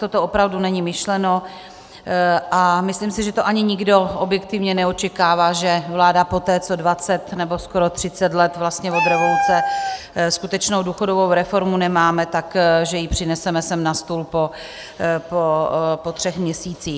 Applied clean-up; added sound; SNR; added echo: none; Meow; 4 dB; none.